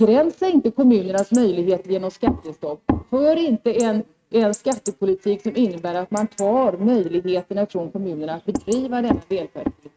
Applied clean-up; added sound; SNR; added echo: neural mask model RNNoise.